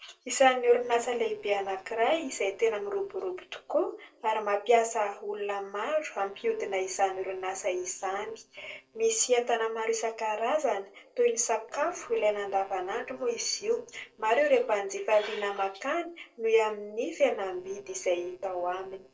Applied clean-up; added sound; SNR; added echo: neural separator model SepFormer DNS4.